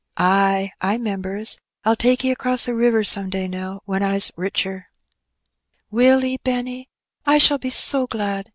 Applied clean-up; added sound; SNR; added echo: none; none; none; none.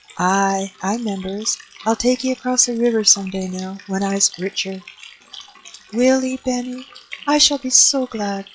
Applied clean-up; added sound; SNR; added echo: classical method log-MMSE.